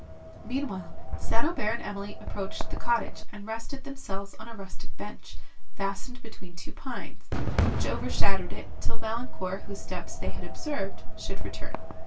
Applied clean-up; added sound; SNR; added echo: none; Fireworks; 19 dB; reverberation time 0.2 s.